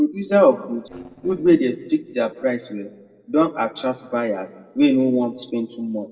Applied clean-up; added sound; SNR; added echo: neural separator model SepFormer DNS4.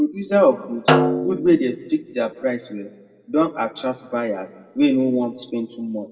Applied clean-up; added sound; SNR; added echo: none; Snare drum; 2 dB; reverberation time 1.0 s.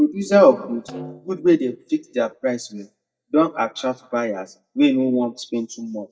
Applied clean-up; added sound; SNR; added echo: neural mask model DeepFilterNet 3.